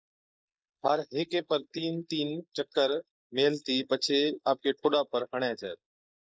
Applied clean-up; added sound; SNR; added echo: neural mask model Resemble Enhance denoiser.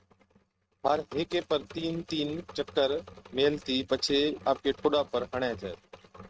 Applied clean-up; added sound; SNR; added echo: neural mask model RNNoise.